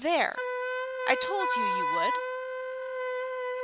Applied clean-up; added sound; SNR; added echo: none; Wind instrument, woodwind instrument; -3 dB; none.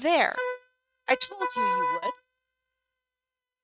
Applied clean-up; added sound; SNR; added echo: neural mask model RNNoise.